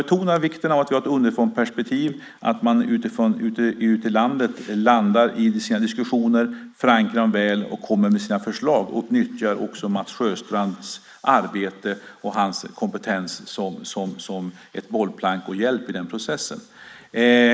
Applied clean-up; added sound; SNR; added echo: neural mask model Resemble Enhance denoiser.